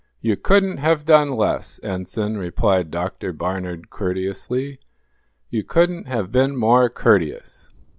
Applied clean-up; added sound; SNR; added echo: none; none; none; none.